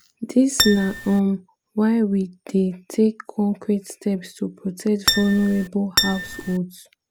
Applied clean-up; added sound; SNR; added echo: none; Acoustic guitar; 2 dB; none.